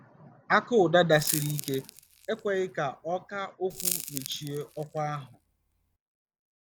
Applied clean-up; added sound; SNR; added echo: none; Crackle; 9 dB; none.